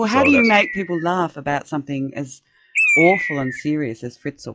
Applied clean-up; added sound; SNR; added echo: classical method log-MMSE.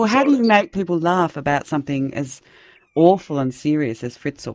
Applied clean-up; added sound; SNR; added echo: neural mask model DeepFilterNet 3.